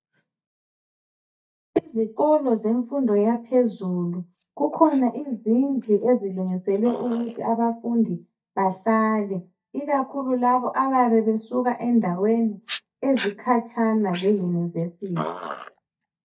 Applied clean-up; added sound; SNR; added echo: neural mask model DeepFilterNet 3.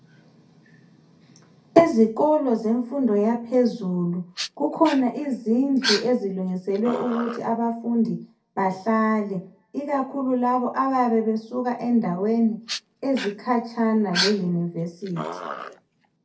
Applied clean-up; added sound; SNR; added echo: none; Dog; 9 dB; reverberation time 0.3 s.